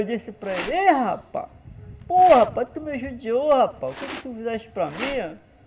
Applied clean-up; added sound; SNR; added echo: none; Rattle; 17 dB; reverberation time 0.4 s.